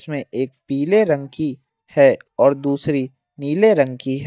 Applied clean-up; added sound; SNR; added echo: neural mask model DeepFilterNet 3.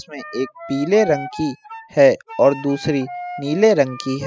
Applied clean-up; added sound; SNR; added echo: classical method spectral subtraction.